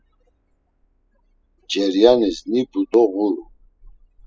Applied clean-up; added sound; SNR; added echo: classical method spectral subtraction.